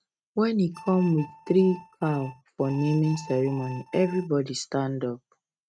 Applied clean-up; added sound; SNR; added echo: neural mask model RNNoise.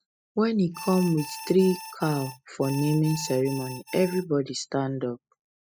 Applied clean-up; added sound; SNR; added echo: classical method spectral subtraction.